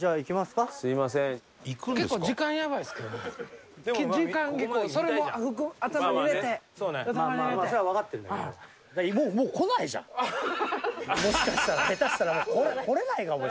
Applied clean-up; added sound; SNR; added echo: none; none; none; none.